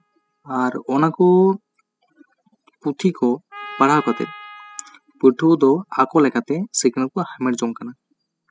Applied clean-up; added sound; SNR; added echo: classical method spectral subtraction.